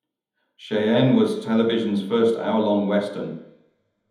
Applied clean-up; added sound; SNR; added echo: none; none; none; reverberation time 1.0 s.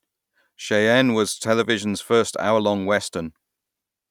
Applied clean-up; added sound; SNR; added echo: none; none; none; none.